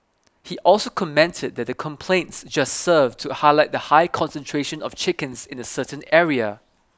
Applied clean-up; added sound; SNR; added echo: none; none; none; none.